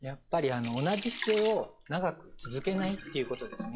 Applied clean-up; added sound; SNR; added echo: classical method log-MMSE.